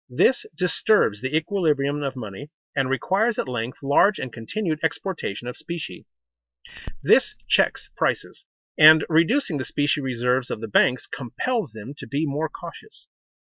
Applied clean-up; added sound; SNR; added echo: neural mask model DeepFilterNet 3.